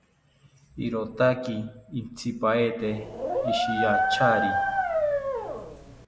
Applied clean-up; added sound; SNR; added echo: none; Dog; -2 dB; none.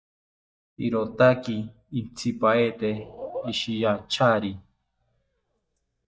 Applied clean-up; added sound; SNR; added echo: neural mask model DeepFilterNet 3.